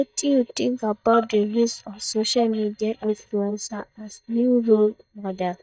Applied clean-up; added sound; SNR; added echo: neural mask model DeepFilterNet 3.